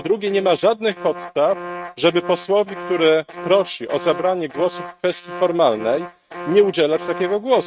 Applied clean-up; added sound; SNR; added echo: neural mask model RNNoise.